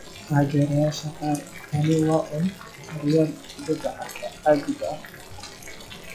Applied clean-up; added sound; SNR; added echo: classical method log-MMSE.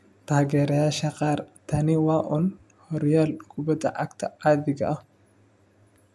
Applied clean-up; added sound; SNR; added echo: none; none; none; none.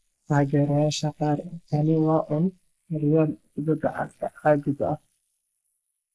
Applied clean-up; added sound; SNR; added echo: neural mask model Resemble Enhance denoiser.